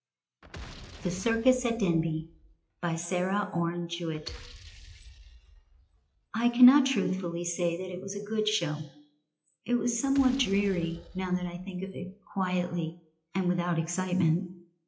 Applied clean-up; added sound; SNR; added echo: classical method WPE with log-MMSE.